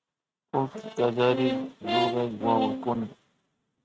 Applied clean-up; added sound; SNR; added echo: neural mask model RNNoise.